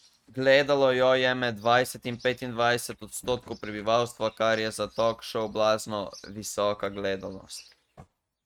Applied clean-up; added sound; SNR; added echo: neural mask model RNNoise.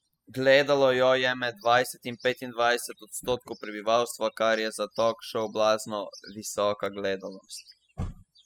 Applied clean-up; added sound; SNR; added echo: classical method spectral subtraction.